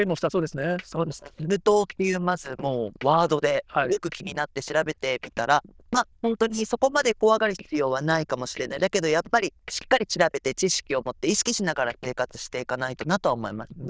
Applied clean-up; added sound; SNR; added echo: neural diffusion model UNIVERSE++.